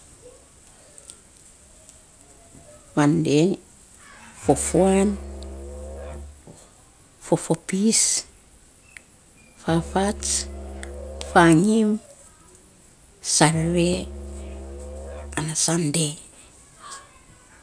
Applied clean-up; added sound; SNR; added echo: none; Musical instrument; 13 dB; none.